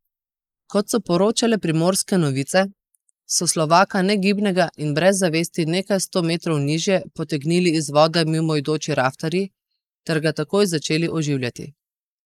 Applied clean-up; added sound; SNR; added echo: neural mask model Resemble Enhance denoiser.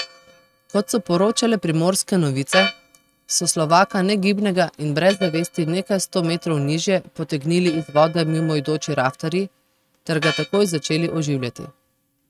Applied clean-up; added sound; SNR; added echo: neural mask model RNNoise.